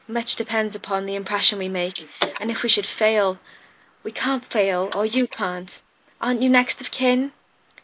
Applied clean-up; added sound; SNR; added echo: neural mask model Resemble Enhance denoiser.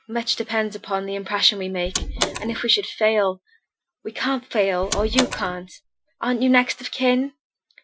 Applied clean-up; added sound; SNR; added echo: classical method Wiener filter.